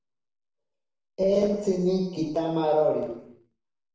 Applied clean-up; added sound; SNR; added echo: none; none; none; reverberation time 0.8 s.